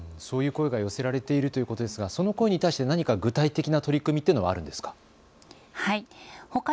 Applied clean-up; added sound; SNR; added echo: none; none; none; none.